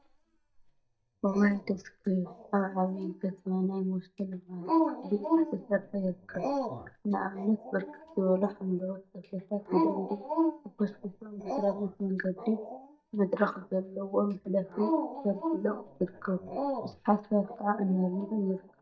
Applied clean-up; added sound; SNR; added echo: neural mask model DeepFilterNet 3.